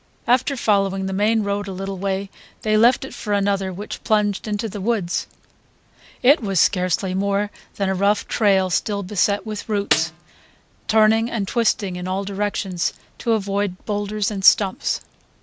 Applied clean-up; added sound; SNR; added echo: none; Snare drum; 6 dB; none.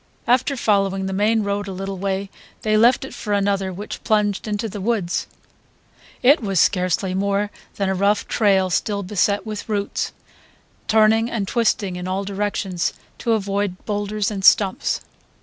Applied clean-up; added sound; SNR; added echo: none; none; none; none.